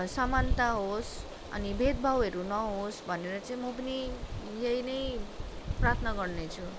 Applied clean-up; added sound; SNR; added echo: none; Rain; 16 dB; none.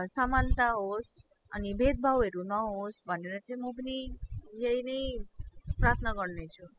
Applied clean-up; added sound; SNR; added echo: classical method spectral subtraction.